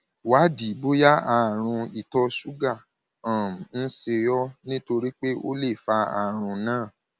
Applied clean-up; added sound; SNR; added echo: none; none; none; none.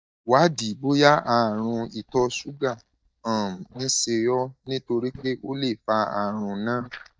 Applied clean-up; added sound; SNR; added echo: neural mask model DeepFilterNet 3.